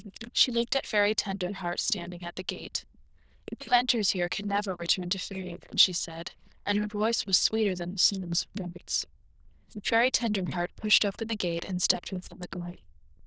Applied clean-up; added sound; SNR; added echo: neural diffusion model UNIVERSE++.